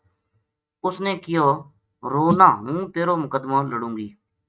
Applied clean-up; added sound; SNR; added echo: neural mask model RNNoise.